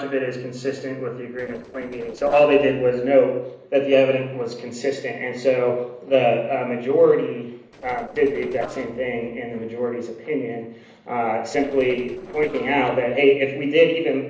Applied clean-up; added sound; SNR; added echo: neural separator model SepFormer DNS4.